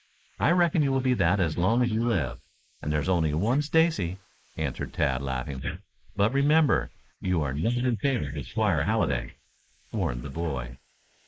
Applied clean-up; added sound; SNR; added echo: neural mask model Resemble Enhance denoiser.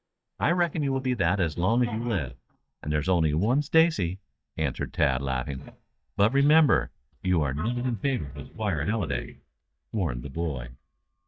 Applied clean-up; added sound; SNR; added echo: neural mask model DeepFilterNet 3.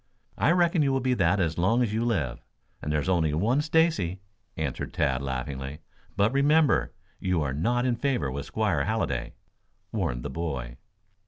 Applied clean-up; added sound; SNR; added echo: none; none; none; none.